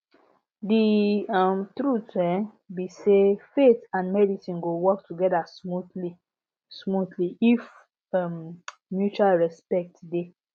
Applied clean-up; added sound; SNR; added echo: none; none; none; none.